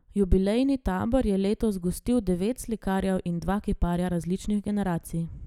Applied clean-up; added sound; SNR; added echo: none; none; none; none.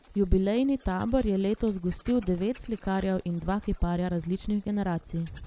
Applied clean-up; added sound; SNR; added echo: none; Wild animals; 3 dB; none.